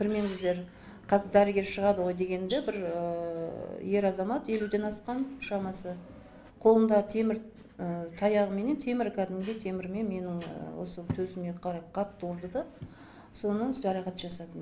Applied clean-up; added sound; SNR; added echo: none; none; none; none.